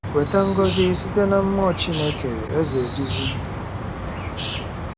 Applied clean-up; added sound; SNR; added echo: none; Bird; 5 dB; none.